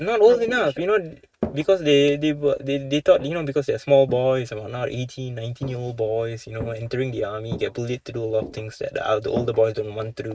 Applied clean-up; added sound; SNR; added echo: neural mask model RNNoise.